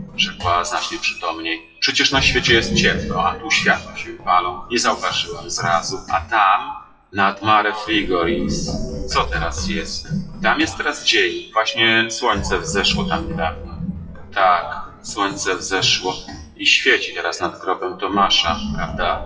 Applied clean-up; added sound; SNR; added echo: classical method WPE with log-MMSE.